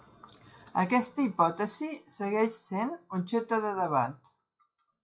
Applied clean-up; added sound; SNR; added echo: classical method log-MMSE.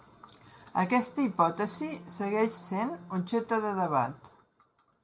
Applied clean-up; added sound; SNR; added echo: none; Bowed string instrument; 19 dB; none.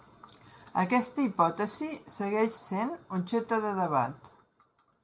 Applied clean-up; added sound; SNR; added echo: none; none; none; none.